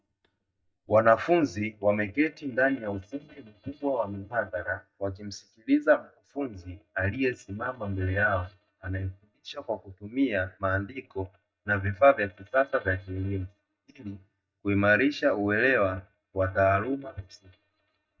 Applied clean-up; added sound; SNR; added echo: neural mask model DeepFilterNet 3.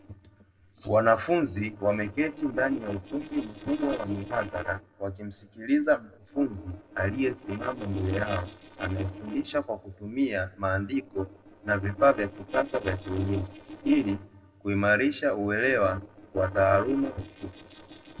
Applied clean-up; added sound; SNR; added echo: neural separator model SepFormer DNS4.